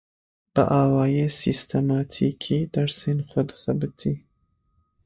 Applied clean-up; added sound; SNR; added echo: neural mask model DeepFilterNet 3.